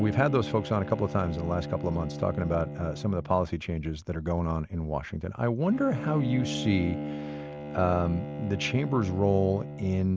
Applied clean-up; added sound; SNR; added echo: none; Bowed string instrument; 9 dB; none.